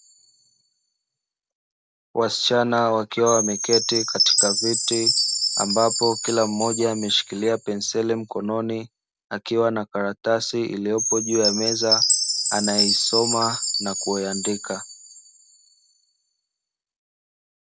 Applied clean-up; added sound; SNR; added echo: none; Chime; 2 dB; none.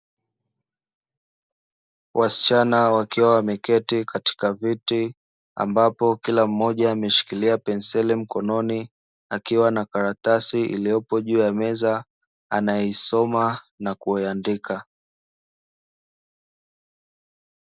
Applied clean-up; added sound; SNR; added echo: none; none; none; none.